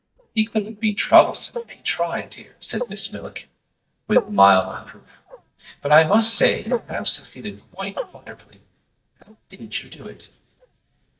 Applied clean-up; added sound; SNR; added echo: neural mask model DeepFilterNet 3.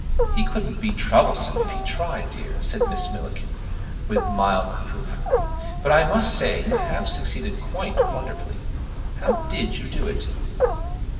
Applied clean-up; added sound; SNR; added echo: none; Wild animals; -2 dB; reverberation time 2.6 s.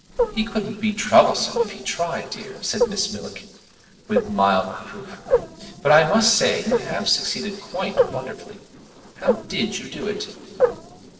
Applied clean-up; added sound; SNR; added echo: neural separator model SepFormer DNS4.